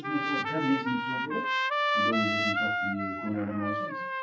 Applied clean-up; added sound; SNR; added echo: classical method WPE with log-MMSE.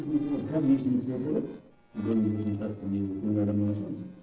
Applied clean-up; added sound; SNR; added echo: neural separator model SepFormer DNS4.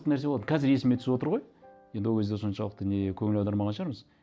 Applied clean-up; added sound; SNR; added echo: none; none; none; none.